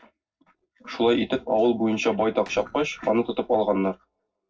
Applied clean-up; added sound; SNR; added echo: neural separator model SepFormer DNS4.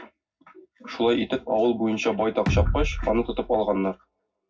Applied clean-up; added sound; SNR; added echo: none; Bass drum; 1 dB; reverberation time 0.3 s.